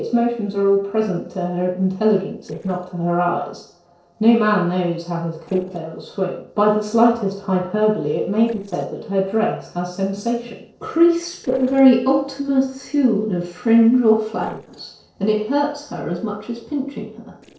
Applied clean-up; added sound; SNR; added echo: neural separator model SepFormer DNS4.